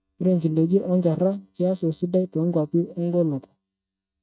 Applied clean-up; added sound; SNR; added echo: neural mask model DeepFilterNet 3.